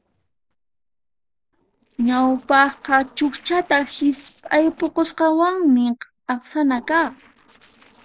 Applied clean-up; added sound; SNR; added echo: neural separator model SepFormer DNS4.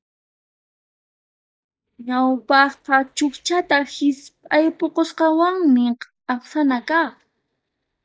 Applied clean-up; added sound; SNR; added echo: neural mask model DeepFilterNet 3.